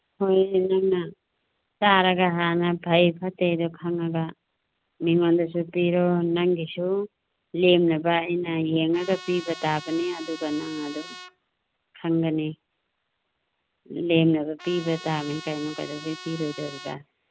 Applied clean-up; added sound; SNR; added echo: none; Trumpet; 16 dB; none.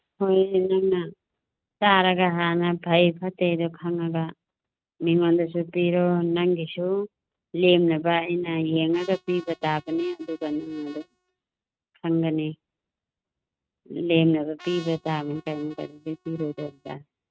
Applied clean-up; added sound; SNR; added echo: neural mask model RNNoise.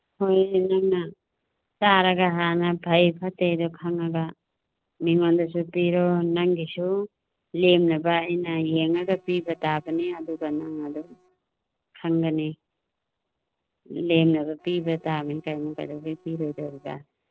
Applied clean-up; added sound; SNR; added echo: neural separator model SepFormer DNS4.